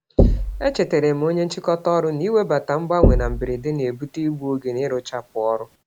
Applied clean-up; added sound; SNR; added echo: none; Knock; 2 dB; none.